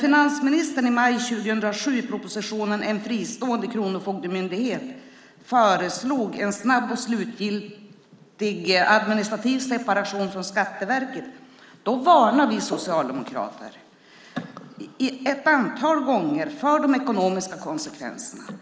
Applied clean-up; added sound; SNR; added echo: none; none; none; none.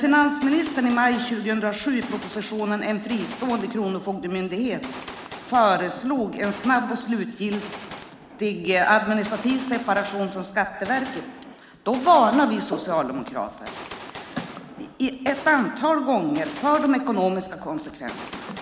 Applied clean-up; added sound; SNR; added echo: none; Gunshot, gunfire; 16 dB; none.